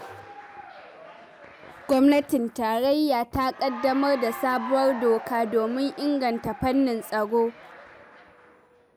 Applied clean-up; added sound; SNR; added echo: none; Applause / Cheering; 16 dB; none.